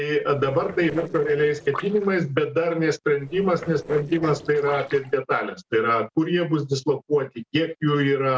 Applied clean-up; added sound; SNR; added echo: neural separator model SepFormer DNS4.